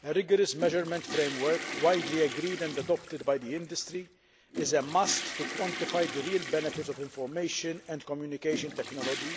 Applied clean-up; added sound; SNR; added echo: none; Toilet flush / Water; 9 dB; none.